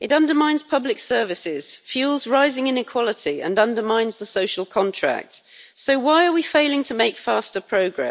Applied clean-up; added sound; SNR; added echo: none; none; none; none.